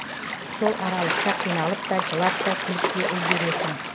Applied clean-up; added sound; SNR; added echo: none; Gull, seagull / Waves, surf; -1 dB; none.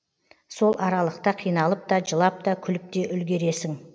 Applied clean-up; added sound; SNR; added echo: none; none; none; none.